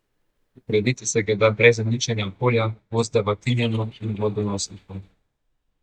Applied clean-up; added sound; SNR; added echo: neural mask model DeepFilterNet 3.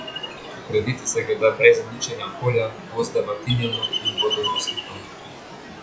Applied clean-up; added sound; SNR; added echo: classical method log-MMSE.